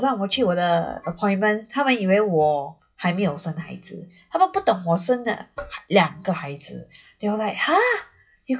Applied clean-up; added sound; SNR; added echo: classical method WPE with log-MMSE.